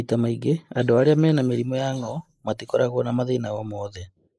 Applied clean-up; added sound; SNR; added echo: neural mask model Resemble Enhance denoiser.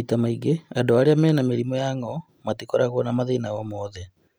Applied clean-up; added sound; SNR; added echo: none; none; none; none.